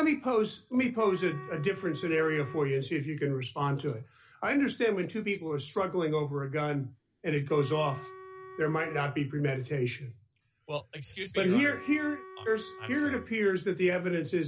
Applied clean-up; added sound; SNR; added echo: none; Wind instrument, woodwind instrument; 17 dB; none.